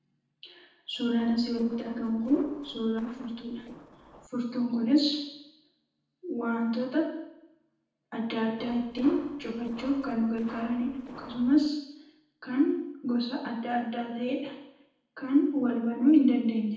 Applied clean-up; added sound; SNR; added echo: neural separator model SepFormer DNS4.